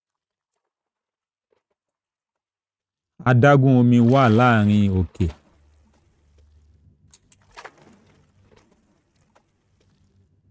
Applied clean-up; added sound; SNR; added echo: neural mask model RNNoise.